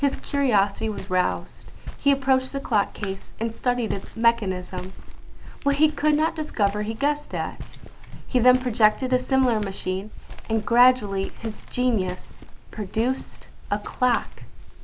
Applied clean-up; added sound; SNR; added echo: none; Walk, footsteps; 7 dB; none.